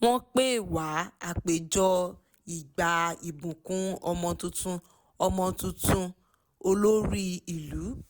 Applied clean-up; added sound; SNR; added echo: none; none; none; none.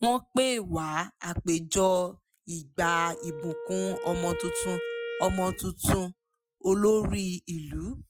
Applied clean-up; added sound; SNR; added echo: classical method Wiener filter.